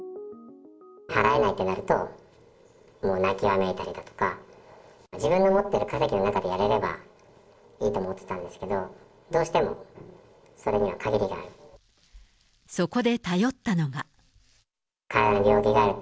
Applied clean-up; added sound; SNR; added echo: none; none; none; none.